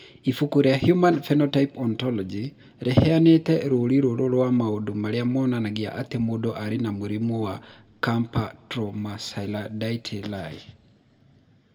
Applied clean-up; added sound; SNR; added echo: none; none; none; reverberation time 0.2 s.